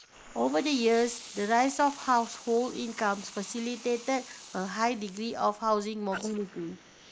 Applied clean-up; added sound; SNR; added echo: neural mask model Resemble Enhance denoiser.